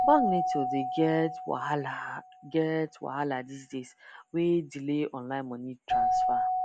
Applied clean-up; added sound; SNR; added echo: none; Keyboard (musical); 2 dB; none.